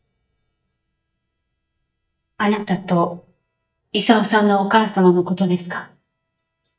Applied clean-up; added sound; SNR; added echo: neural mask model DeepFilterNet 3.